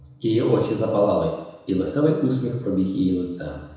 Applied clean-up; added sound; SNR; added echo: none; none; none; reverberation time 1.0 s.